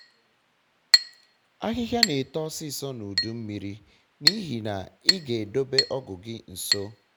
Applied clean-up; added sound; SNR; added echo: none; Chink, clink; -3 dB; none.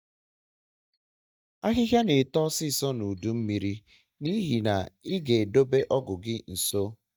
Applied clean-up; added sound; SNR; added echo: neural mask model DeepFilterNet 3.